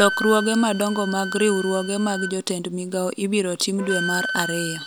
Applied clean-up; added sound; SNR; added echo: none; Wind instrument, woodwind instrument; 8 dB; none.